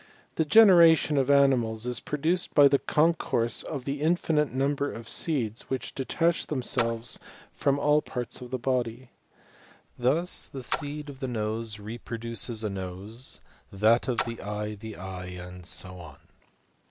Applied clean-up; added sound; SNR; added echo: none; Splash, splatter; 12 dB; none.